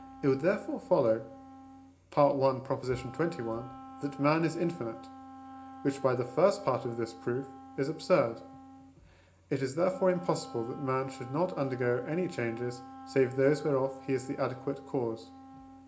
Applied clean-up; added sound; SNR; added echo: none; Wind instrument, woodwind instrument; 17 dB; reverberation time 0.4 s.